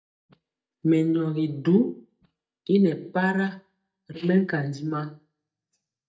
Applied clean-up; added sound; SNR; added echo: neural mask model DeepFilterNet 3.